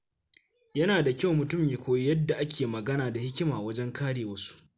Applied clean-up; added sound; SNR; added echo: none; none; none; none.